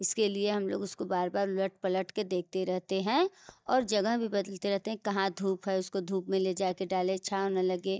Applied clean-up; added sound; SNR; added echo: neural mask model DeepFilterNet 3.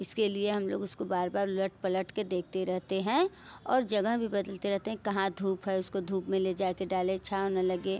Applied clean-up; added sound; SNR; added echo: none; none; none; none.